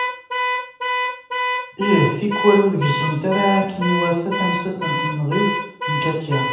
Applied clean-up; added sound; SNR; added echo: none; Alarm / Car; 3 dB; reverberation time 0.9 s.